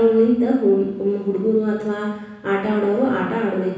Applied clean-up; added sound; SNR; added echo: none; none; none; reverberation time 1.1 s.